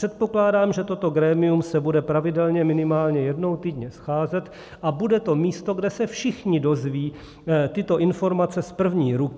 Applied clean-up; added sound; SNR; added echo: none; none; none; none.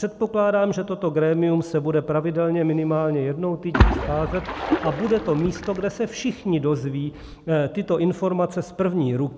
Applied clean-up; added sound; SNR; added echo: none; Splash, splatter; 3 dB; none.